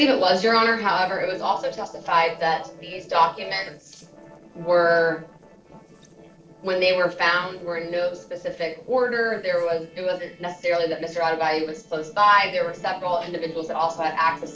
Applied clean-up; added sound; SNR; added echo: neural separator model SepFormer DNS4.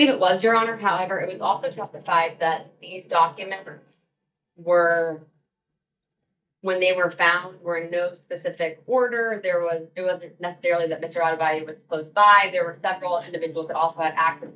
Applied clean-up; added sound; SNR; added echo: neural mask model DeepFilterNet 3.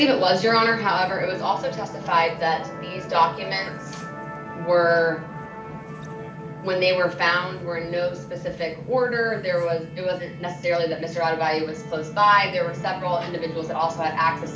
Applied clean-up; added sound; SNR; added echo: none; Musical instrument; 15 dB; reverberation time 0.4 s.